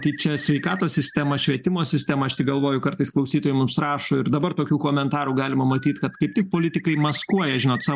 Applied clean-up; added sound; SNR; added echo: none; Bird; 20 dB; none.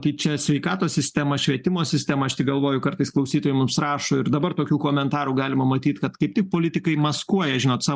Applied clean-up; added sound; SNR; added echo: neural mask model Resemble Enhance denoiser.